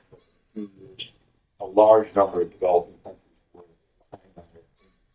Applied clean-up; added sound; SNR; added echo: neural mask model DeepFilterNet 3.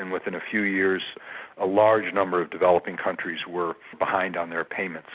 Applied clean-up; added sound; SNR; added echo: none; none; none; none.